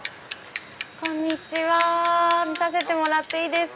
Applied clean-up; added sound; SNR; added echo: none; Bicycle; 13 dB; none.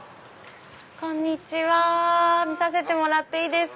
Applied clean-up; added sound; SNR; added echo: none; none; none; none.